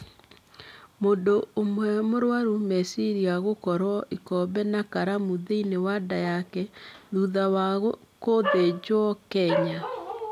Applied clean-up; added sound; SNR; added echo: none; none; none; none.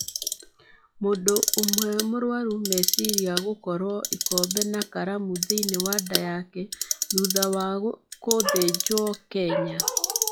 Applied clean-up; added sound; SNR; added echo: classical method log-MMSE.